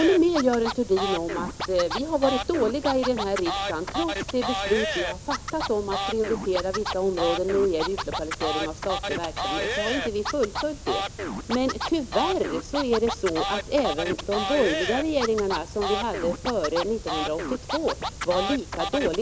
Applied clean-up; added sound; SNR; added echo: none; Scratching (performance technique); 5 dB; none.